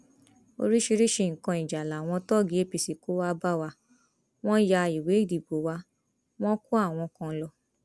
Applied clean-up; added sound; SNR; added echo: none; none; none; none.